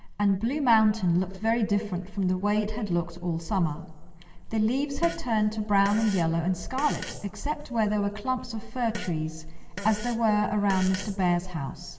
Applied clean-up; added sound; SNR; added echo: none; Fart; 15 dB; reverberation time 2.1 s.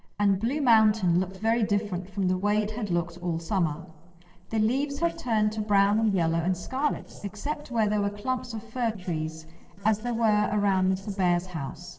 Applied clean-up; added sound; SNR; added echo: neural separator model SepFormer DNS4.